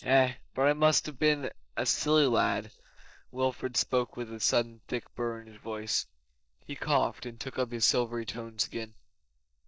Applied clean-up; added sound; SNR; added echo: neural mask model DeepFilterNet 3.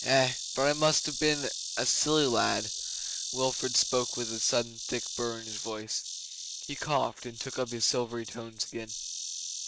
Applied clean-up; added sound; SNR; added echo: neural mask model RNNoise.